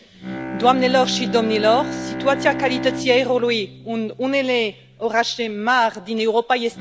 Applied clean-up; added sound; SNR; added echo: none; Bowed string instrument; 10 dB; none.